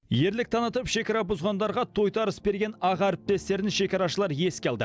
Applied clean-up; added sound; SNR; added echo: none; none; none; none.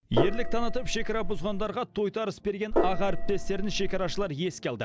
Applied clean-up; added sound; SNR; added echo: none; Gong; -4 dB; none.